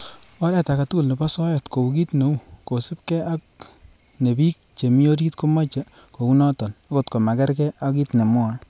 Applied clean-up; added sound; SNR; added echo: none; none; none; none.